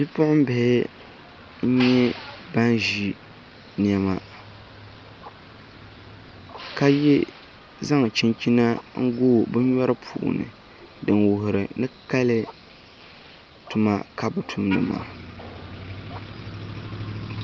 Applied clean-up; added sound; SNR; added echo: none; Motor vehicle (road); 16 dB; none.